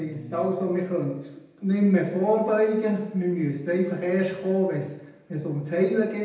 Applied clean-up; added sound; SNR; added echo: none; none; none; reverberation time 0.8 s.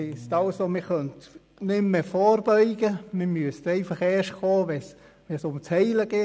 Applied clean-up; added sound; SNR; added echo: none; none; none; none.